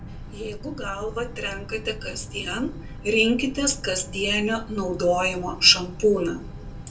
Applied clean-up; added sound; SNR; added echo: none; Boat, Water vehicle; 12 dB; reverberation time 0.2 s.